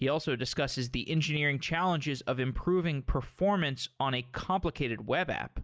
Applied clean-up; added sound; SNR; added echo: none; none; none; none.